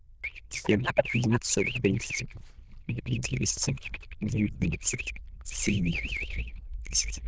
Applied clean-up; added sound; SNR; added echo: neural diffusion model UNIVERSE++.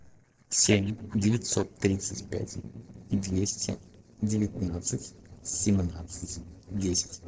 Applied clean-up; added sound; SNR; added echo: neural separator model SepFormer DNS4.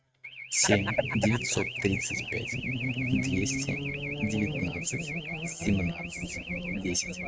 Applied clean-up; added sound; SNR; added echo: neural mask model RNNoise.